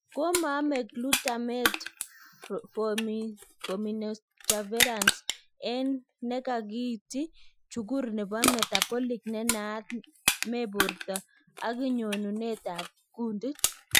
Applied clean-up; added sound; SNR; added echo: classical method Wiener filter.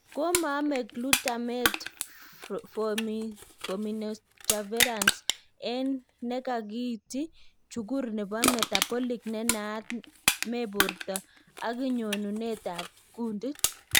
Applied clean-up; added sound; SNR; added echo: none; Crushing; 0 dB; none.